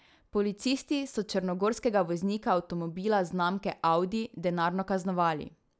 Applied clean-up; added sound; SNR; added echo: none; none; none; none.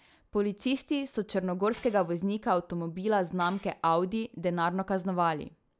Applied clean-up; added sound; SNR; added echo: none; Tambourine; 13 dB; none.